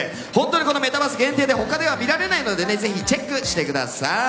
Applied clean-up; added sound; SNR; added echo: none; none; none; none.